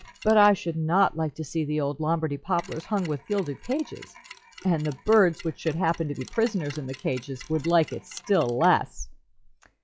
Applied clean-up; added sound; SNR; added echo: classical method log-MMSE.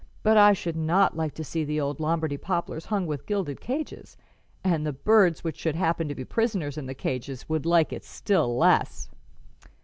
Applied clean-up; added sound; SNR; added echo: none; none; none; none.